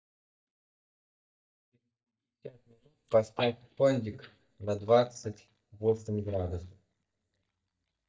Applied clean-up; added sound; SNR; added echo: neural mask model DeepFilterNet 3.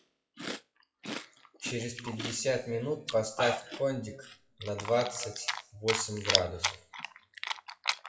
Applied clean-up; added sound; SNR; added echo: classical method WPE with log-MMSE.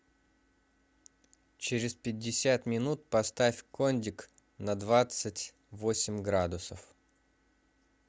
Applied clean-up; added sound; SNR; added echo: none; none; none; none.